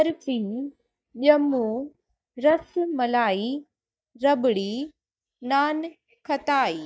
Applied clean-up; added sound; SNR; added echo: neural mask model DeepFilterNet 3.